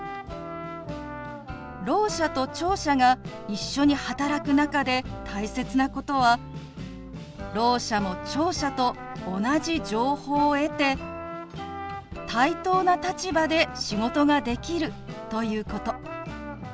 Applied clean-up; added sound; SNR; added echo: none; none; none; none.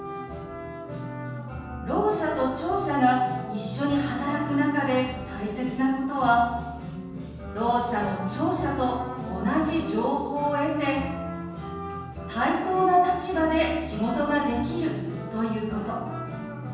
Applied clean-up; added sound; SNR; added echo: none; none; none; reverberation time 1.1 s.